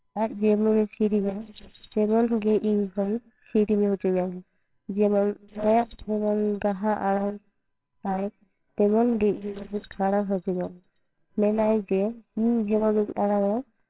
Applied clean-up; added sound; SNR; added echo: neural separator model SepFormer WHAMR!.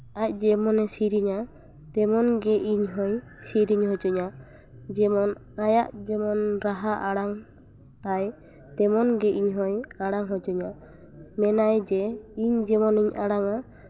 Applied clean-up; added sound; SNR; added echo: none; none; none; none.